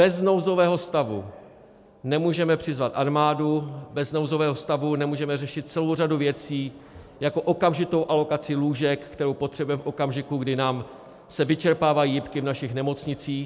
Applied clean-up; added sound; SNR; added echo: none; none; none; none.